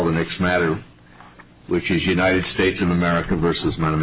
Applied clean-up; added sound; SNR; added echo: none; none; none; none.